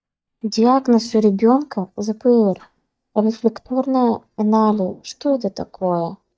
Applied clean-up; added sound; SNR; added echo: neural mask model DeepFilterNet 3.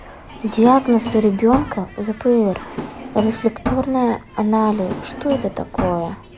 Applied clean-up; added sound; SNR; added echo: none; Drawer open or close; 11 dB; none.